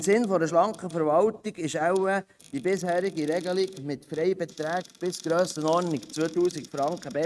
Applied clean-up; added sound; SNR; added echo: neural mask model RNNoise.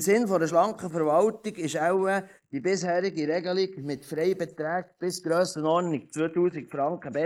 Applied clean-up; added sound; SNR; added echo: neural mask model Resemble Enhance denoiser.